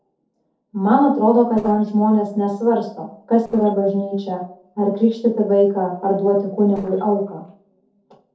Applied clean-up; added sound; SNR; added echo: neural separator model SepFormer DNS4.